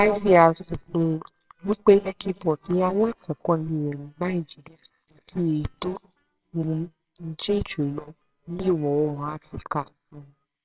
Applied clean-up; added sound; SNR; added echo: neural separator model SepFormer WHAMR!.